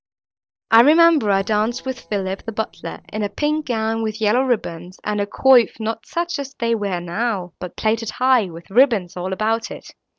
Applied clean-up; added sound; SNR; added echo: neural separator model SepFormer DNS4.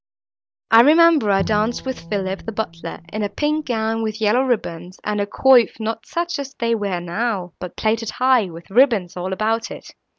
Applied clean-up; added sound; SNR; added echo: none; Bowed string instrument; 15 dB; none.